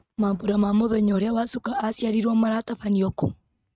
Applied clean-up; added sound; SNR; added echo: neural mask model RNNoise.